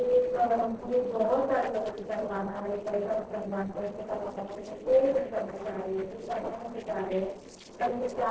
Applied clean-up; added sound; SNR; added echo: neural separator model SepFormer DNS4.